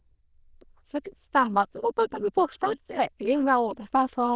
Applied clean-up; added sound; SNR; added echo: neural diffusion model UNIVERSE++.